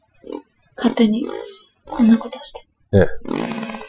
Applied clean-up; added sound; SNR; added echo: classical method Wiener filter.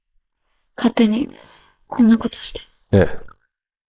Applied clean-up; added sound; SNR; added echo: neural mask model Resemble Enhance denoiser.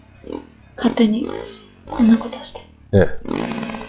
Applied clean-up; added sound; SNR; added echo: classical method log-MMSE.